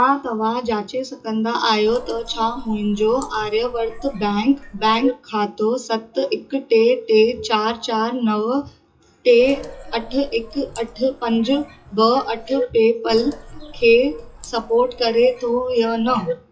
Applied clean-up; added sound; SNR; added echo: classical method WPE with log-MMSE.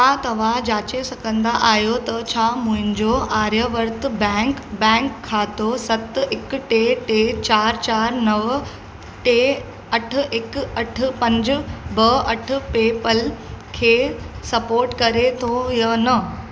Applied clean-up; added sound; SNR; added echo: none; none; none; none.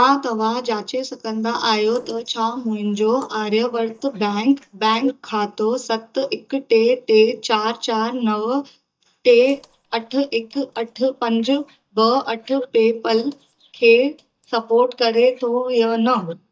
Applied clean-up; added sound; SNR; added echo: neural mask model DeepFilterNet 3.